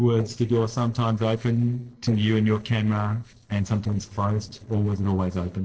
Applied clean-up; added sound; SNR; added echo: neural separator model SepFormer DNS4.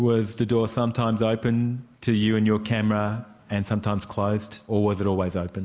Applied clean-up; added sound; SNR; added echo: none; none; none; none.